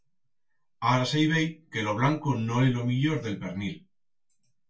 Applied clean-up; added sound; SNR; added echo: none; none; none; reverberation time 0.2 s.